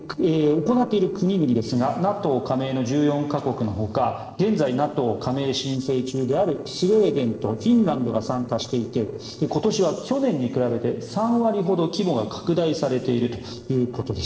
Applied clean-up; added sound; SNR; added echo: neural separator model SepFormer DNS4.